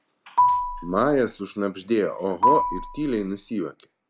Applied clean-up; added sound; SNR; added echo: none; Marimba, xylophone; -1 dB; none.